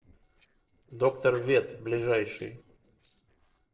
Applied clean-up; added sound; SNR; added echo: neural separator model SepFormer DNS4.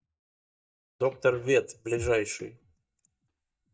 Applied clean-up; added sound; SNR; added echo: neural mask model DeepFilterNet 3.